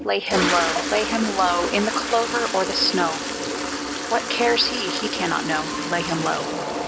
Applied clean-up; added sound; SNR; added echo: none; Toilet flush; 2 dB; none.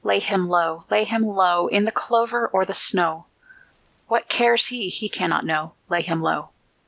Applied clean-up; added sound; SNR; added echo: none; none; none; none.